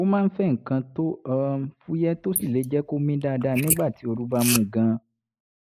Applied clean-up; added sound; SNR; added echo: neural mask model Resemble Enhance denoiser.